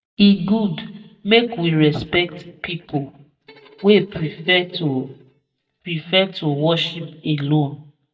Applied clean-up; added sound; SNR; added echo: neural mask model DeepFilterNet 3.